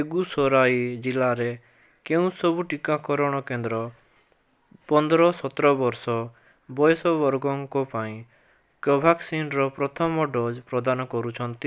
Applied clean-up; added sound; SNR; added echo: none; none; none; none.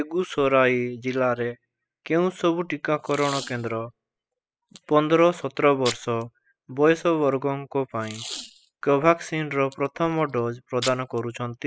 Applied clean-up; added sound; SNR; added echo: classical method spectral subtraction.